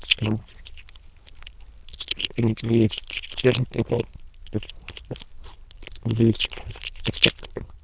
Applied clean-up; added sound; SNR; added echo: neural diffusion model UNIVERSE++.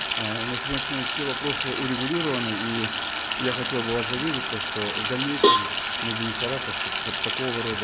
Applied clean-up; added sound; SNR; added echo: none; Cowbell + Sink (filling or washing); -4 dB; none.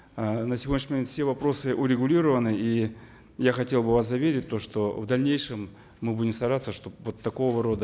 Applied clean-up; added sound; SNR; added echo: none; none; none; none.